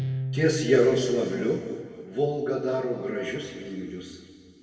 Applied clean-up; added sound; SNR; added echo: none; Guitar; 11 dB; reverberation time 2.2 s.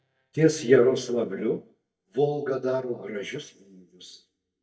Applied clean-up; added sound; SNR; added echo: neural mask model DeepFilterNet 3.